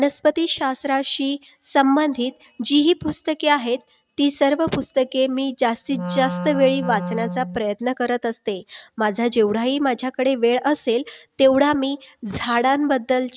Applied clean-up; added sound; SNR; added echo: neural mask model RNNoise.